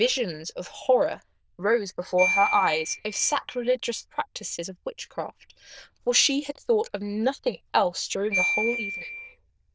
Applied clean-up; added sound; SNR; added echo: neural diffusion model UNIVERSE++.